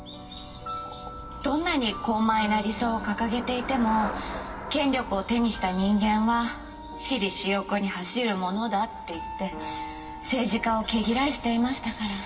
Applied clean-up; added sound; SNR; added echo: none; Traffic noise, roadway noise / Bicycle; 13 dB; reverberation time 1.7 s.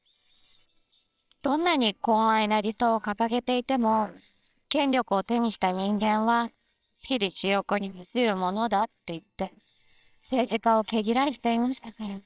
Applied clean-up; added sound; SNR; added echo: neural separator model SepFormer WHAMR!.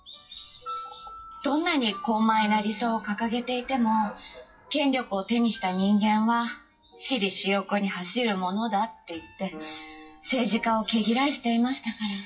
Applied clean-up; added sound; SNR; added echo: classical method WPE with log-MMSE.